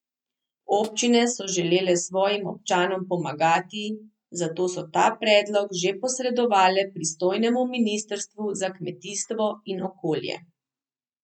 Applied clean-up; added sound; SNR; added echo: neural mask model RNNoise.